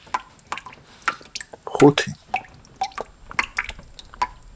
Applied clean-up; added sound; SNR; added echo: none; Drip; 5 dB; none.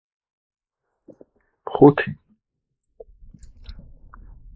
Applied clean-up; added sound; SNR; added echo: neural mask model Resemble Enhance denoiser.